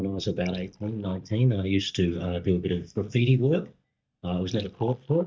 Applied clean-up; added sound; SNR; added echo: neural mask model DeepFilterNet 3.